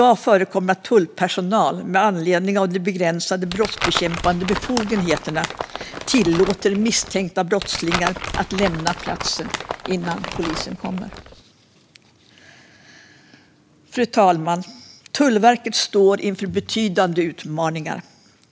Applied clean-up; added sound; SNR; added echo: none; Crumpling, crinkling; 8 dB; none.